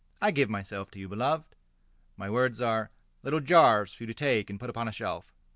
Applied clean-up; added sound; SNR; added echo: none; none; none; none.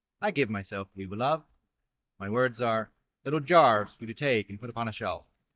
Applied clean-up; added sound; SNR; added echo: neural mask model DeepFilterNet 3.